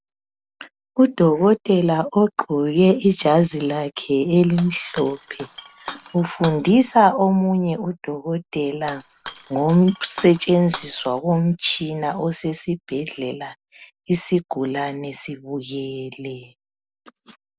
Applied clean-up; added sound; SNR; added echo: none; Shatter; 17 dB; none.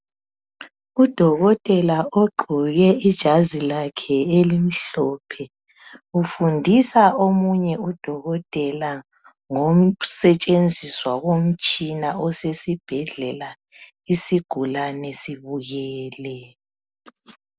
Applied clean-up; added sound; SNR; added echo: none; none; none; none.